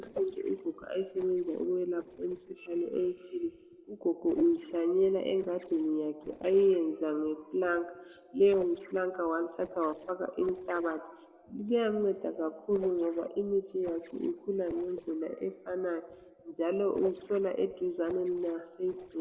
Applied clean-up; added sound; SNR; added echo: neural separator model SepFormer DNS4.